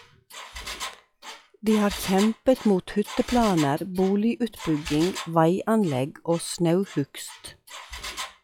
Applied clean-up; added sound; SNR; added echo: classical method log-MMSE.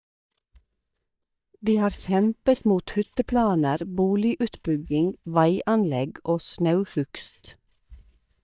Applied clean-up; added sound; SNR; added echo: neural mask model DeepFilterNet 3.